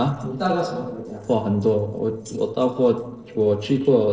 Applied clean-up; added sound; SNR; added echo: neural separator model SepFormer DNS4.